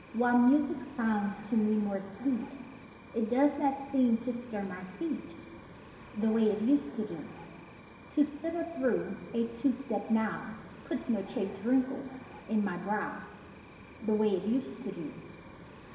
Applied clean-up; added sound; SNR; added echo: none; Cricket; 18 dB; reverberation time 1.3 s.